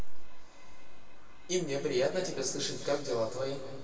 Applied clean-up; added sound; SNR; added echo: none; none; none; reverberation time 2.5 s.